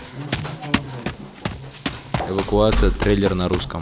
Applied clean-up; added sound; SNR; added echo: none; Run; 6 dB; none.